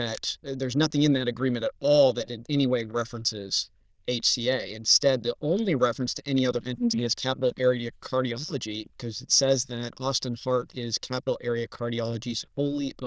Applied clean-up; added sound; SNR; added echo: neural diffusion model UNIVERSE++.